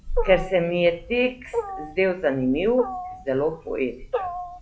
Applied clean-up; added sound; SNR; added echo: classical method log-MMSE.